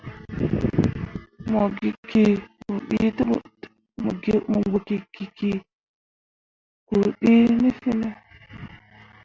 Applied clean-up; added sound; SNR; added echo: none; none; none; none.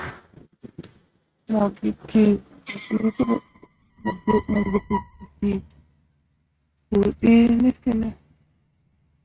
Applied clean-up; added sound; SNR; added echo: neural mask model RNNoise.